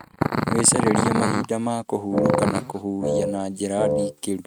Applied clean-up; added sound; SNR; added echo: neural mask model RNNoise.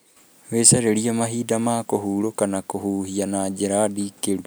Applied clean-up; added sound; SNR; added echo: none; none; none; none.